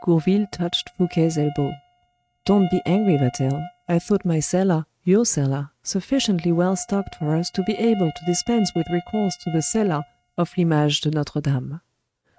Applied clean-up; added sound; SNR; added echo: neural mask model RNNoise.